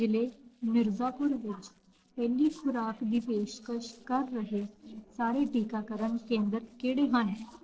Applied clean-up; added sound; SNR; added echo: neural separator model SepFormer DNS4.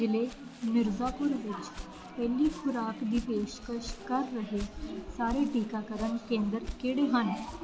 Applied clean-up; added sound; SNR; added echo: none; Walk, footsteps; 14 dB; none.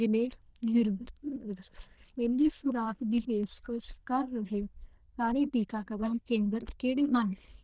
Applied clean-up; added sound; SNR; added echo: neural diffusion model UNIVERSE++.